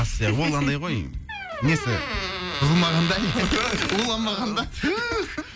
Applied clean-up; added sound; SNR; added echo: none; Squeak; 6 dB; none.